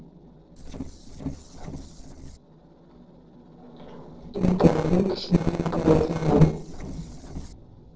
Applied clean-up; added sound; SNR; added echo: neural separator model SepFormer DNS4.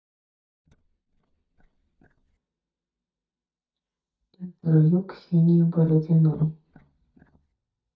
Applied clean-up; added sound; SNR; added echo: neural mask model DeepFilterNet 3.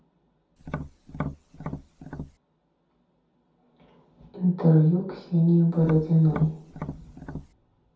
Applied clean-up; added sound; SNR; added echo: none; Tap; 10 dB; reverberation time 0.6 s.